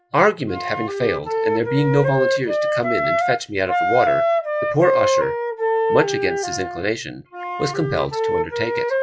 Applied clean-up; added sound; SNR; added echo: classical method log-MMSE.